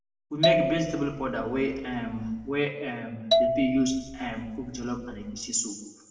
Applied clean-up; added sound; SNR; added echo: none; Marimba, xylophone; 0 dB; reverberation time 1.0 s.